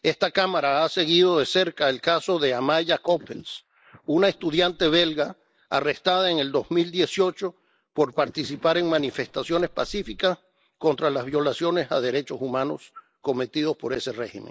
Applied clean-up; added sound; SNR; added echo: neural mask model Resemble Enhance denoiser.